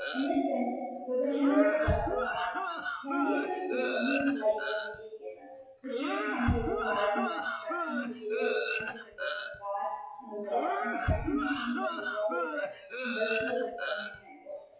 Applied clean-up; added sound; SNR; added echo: classical method WPE with log-MMSE.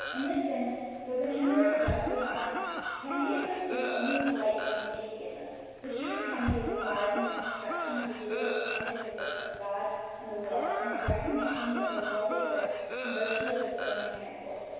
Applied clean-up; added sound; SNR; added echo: none; Cough; 4 dB; reverberation time 1.9 s.